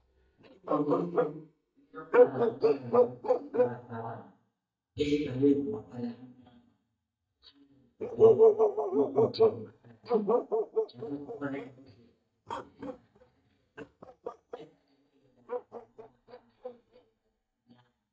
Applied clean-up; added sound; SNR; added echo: neural mask model DeepFilterNet 3.